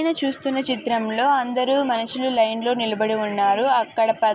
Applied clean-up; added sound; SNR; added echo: none; none; none; none.